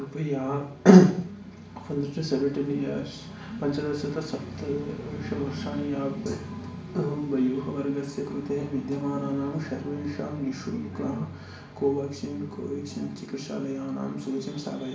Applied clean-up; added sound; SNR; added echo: none; none; none; reverberation time 0.6 s.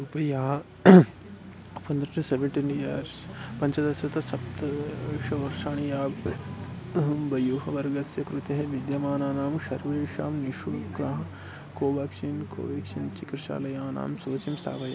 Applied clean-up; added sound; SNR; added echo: none; none; none; none.